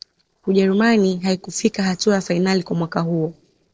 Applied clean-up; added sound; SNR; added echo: neural separator model SepFormer DNS4.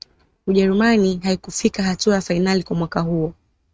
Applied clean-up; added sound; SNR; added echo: neural mask model RNNoise.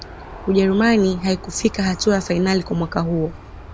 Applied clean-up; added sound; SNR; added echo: none; Aircraft; 16 dB; none.